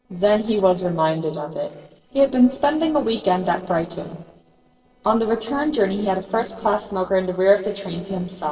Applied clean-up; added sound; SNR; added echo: neural separator model SepFormer DNS4.